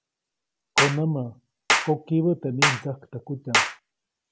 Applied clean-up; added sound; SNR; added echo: none; Clapping; -1 dB; none.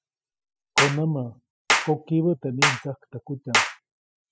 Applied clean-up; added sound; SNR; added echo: classical method spectral subtraction.